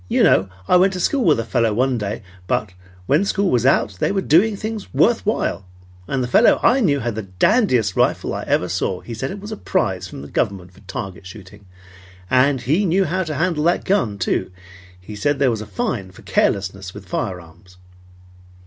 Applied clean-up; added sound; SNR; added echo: none; none; none; none.